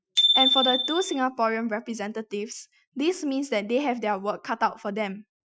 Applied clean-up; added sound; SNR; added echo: classical method Wiener filter.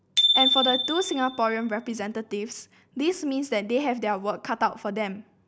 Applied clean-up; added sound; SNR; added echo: none; Bicycle bell; 0 dB; none.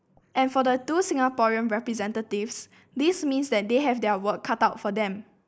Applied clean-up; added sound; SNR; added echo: neural mask model Resemble Enhance denoiser.